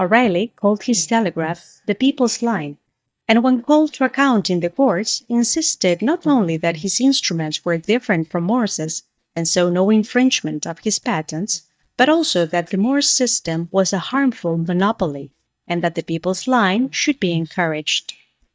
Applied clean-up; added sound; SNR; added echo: neural mask model DeepFilterNet 3.